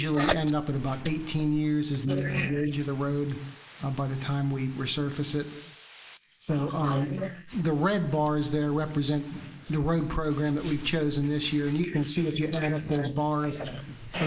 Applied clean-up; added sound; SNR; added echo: neural mask model Resemble Enhance denoiser.